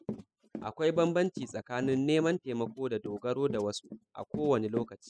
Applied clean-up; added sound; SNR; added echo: classical method spectral subtraction.